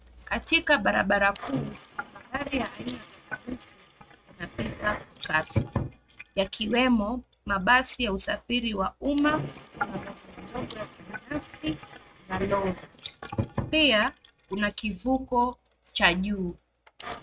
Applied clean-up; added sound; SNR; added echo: neural mask model RNNoise.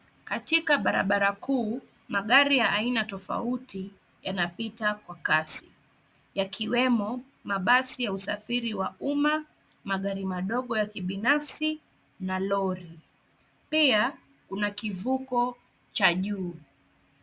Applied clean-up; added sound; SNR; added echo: none; none; none; none.